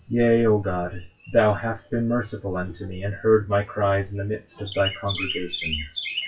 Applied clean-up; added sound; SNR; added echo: classical method WPE with log-MMSE.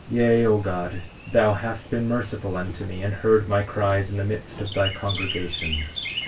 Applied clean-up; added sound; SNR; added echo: none; Chirp, tweet; 12 dB; reverberation time 0.2 s.